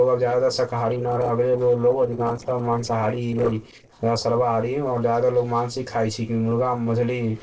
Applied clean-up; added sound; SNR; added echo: neural separator model SepFormer DNS4.